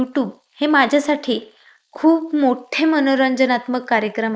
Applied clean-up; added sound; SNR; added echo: neural mask model Resemble Enhance denoiser.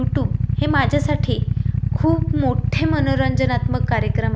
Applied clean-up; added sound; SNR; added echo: none; Idling / Motorcycle; -4 dB; none.